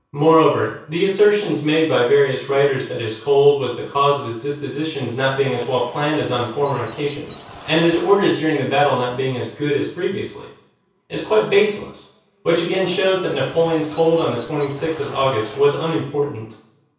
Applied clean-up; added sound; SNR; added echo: none; Bird; 19 dB; reverberation time 0.6 s.